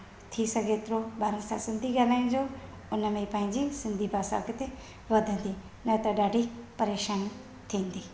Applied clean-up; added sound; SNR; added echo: none; none; none; none.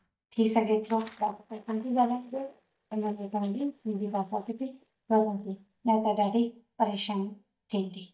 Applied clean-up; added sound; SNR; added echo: neural mask model DeepFilterNet 3.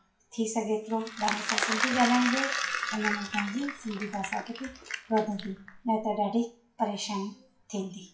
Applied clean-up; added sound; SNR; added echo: classical method WPE with log-MMSE.